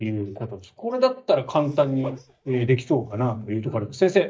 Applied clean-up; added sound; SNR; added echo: neural mask model DeepFilterNet 3.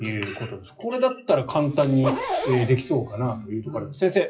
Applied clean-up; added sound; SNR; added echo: classical method WPE with log-MMSE.